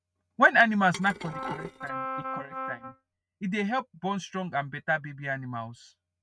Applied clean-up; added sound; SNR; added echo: neural mask model RNNoise.